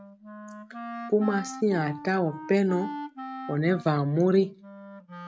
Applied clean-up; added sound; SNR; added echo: neural mask model RNNoise.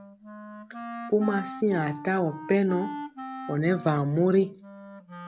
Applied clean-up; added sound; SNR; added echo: none; Wind instrument, woodwind instrument; 12 dB; none.